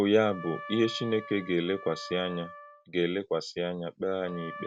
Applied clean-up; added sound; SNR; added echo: none; Trumpet; 15 dB; none.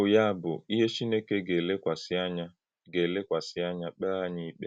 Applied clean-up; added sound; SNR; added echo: none; none; none; none.